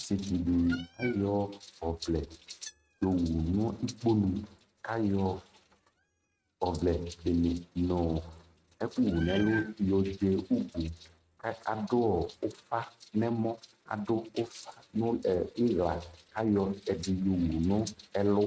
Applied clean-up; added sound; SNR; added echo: neural mask model RNNoise.